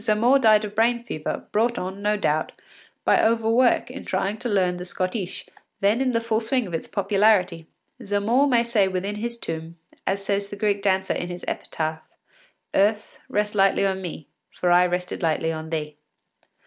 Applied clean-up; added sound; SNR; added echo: none; none; none; none.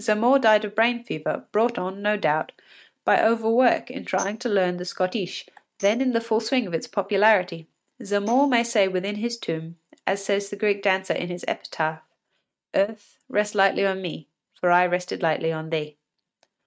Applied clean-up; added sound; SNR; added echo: neural mask model RNNoise.